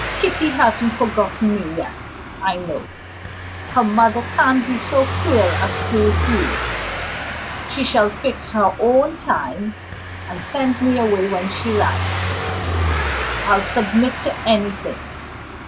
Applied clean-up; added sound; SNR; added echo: none; Car passing by / Engine; 5 dB; none.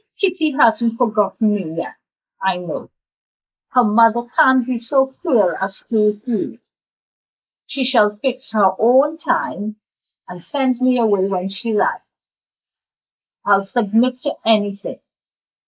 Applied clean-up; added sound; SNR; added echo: neural mask model Resemble Enhance denoiser.